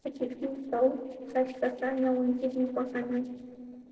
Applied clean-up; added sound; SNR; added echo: neural separator model SepFormer DNS4.